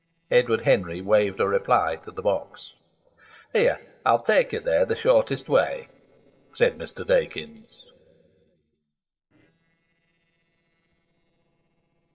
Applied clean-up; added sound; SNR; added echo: neural separator model SepFormer DNS4.